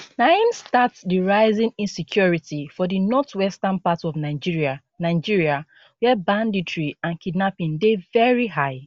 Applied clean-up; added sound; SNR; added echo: none; none; none; none.